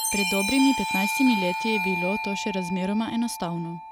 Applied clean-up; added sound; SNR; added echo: none; Doorbell + Chime; 3 dB; none.